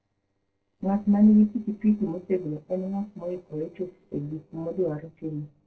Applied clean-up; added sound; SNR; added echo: neural separator model SepFormer DNS4.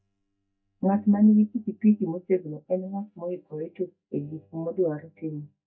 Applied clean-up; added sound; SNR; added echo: neural mask model DeepFilterNet 3.